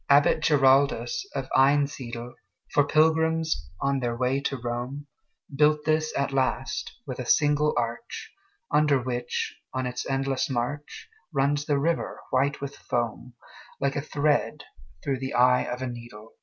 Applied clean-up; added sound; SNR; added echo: none; none; none; none.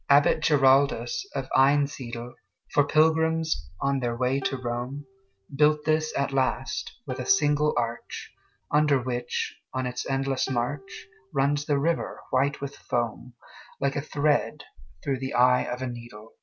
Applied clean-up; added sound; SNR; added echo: none; Plucked string instrument; 20 dB; none.